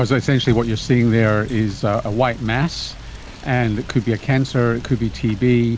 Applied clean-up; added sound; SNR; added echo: none; Motor vehicle (road) / Rain; 15 dB; none.